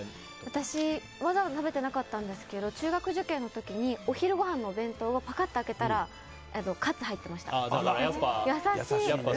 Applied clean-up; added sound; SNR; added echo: none; none; none; none.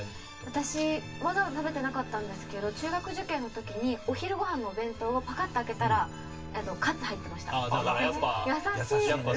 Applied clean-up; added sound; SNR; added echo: none; Bowed string instrument; 16 dB; reverberation time 0.2 s.